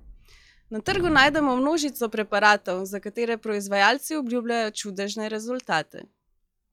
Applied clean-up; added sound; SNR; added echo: classical method log-MMSE.